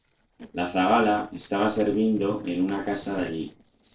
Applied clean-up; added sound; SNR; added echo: neural separator model SepFormer DNS4.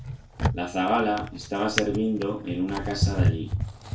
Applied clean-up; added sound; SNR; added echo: none; Drawer open or close; 1 dB; reverberation time 0.3 s.